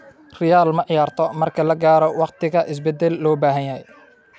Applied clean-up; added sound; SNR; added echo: none; none; none; none.